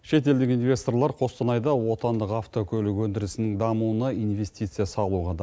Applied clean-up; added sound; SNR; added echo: none; none; none; none.